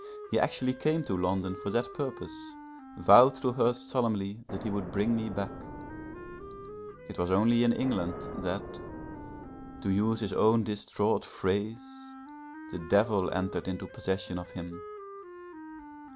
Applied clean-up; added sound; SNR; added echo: none; Wind instrument, woodwind instrument + Explosion; 13 dB; none.